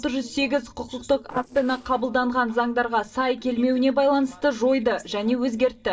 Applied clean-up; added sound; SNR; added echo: neural separator model SepFormer DNS4.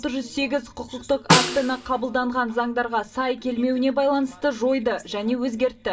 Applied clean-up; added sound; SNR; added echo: none; Snare drum; 1 dB; reverberation time 0.2 s.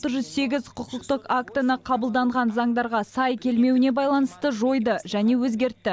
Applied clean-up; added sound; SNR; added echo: none; none; none; none.